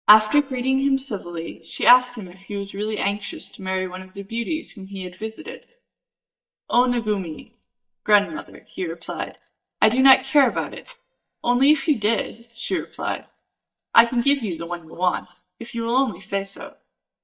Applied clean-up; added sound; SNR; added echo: neural mask model DeepFilterNet 3.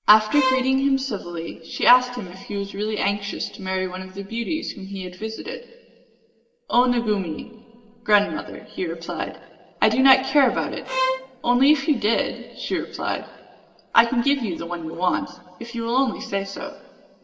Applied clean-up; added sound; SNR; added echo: none; Bowed string instrument; 3 dB; reverberation time 1.9 s.